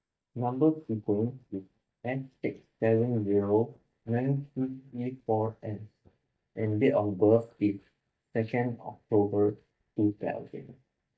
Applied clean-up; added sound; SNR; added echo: neural mask model DeepFilterNet 3.